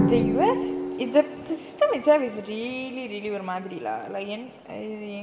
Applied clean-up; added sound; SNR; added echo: none; Drum; 5 dB; reverberation time 1.9 s.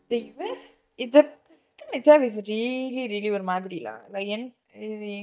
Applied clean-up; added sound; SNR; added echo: neural mask model DeepFilterNet 3.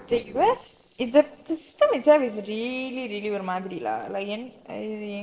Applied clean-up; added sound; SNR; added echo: neural separator model SepFormer DNS4.